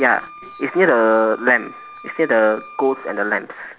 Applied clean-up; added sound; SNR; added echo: none; Wind instrument, woodwind instrument; 20 dB; none.